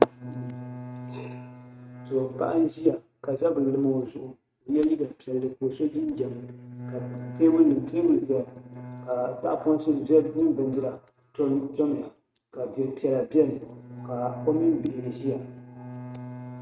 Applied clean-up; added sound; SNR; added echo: neural mask model RNNoise.